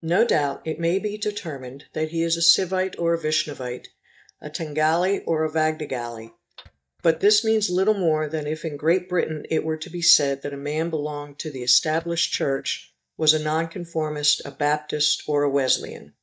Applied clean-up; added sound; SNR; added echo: neural mask model DeepFilterNet 3.